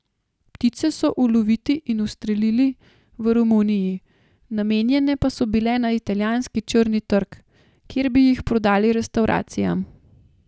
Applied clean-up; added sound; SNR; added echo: none; none; none; none.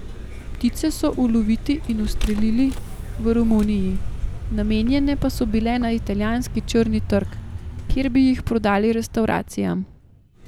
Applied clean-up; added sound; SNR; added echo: none; Vehicle; 5 dB; none.